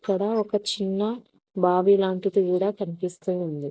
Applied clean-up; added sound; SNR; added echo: none; none; none; none.